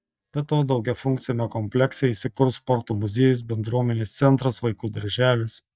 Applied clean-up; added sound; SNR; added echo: neural mask model DeepFilterNet 3.